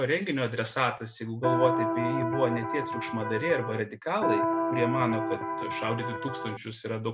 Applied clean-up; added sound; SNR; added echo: none; Electric guitar; -1 dB; none.